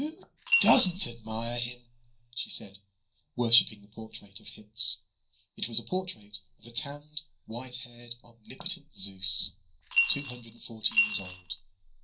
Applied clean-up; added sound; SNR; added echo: none; Coin (dropping) / Glass; 6 dB; reverberation time 0.3 s.